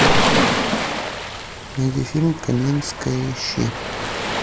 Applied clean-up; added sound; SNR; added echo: none; Waves, surf; -1 dB; none.